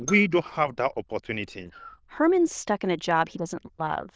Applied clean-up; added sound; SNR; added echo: neural diffusion model UNIVERSE++.